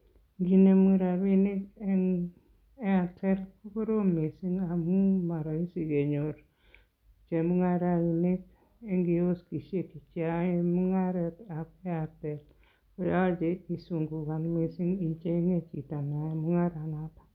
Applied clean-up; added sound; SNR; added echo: none; none; none; none.